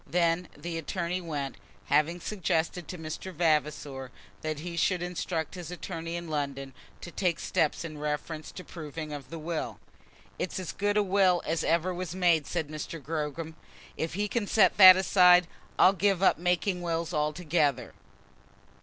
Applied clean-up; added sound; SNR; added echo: none; none; none; none.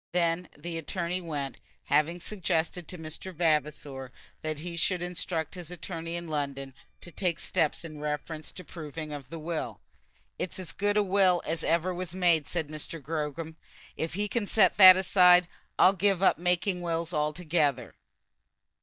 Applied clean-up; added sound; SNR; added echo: neural mask model DeepFilterNet 3.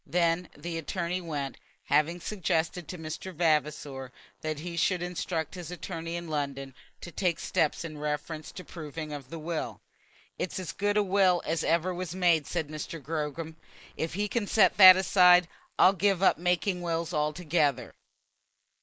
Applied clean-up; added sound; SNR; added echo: neural mask model Resemble Enhance denoiser.